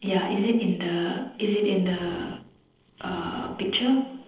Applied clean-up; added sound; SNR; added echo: neural separator model SepFormer DNS4.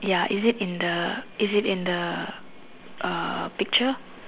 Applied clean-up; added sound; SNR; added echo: none; none; none; none.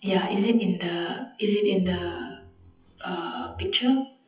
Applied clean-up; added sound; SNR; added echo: classical method WPE with log-MMSE.